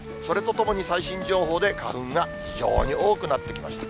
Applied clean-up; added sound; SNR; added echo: none; Rain + Wind instrument, woodwind instrument; 9 dB; none.